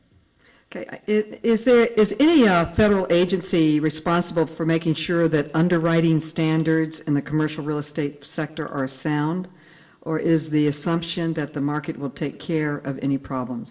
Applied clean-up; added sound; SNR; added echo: none; none; none; reverberation time 1.0 s.